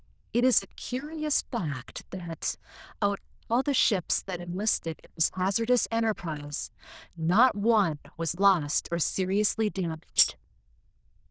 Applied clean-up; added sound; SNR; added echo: neural diffusion model UNIVERSE++.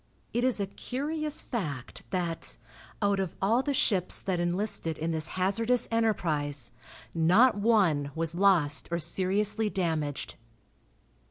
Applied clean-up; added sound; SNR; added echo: none; none; none; none.